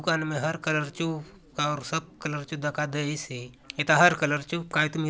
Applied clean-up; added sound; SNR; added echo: none; none; none; none.